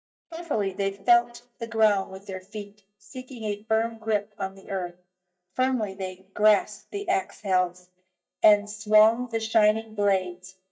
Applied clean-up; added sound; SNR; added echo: neural mask model DeepFilterNet 3.